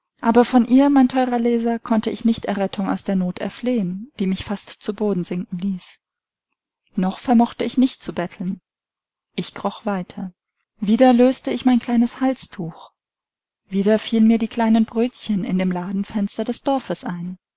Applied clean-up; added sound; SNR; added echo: none; none; none; none.